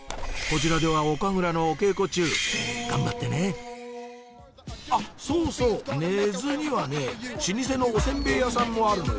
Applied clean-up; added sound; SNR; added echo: none; Bird; 10 dB; none.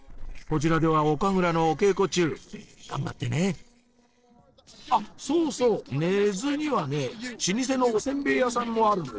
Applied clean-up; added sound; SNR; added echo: neural separator model SepFormer DNS4.